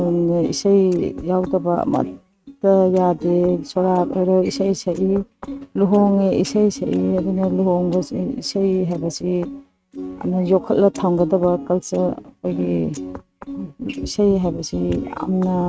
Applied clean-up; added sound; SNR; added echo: neural mask model RNNoise.